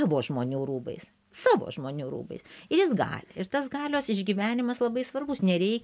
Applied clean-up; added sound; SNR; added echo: none; none; none; none.